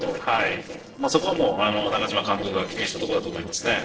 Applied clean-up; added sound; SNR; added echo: neural separator model SepFormer DNS4.